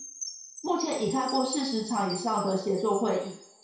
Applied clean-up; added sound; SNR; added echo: none; Chime; 12 dB; reverberation time 0.6 s.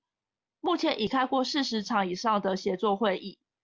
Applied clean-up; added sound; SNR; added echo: none; none; none; none.